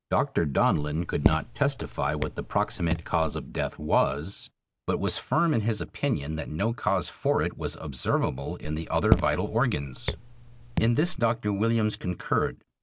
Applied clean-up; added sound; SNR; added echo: none; Raindrop / Drip; 4 dB; none.